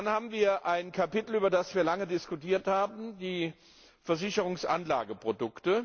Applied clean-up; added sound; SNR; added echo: none; none; none; none.